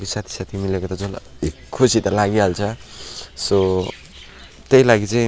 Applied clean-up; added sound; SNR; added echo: none; none; none; none.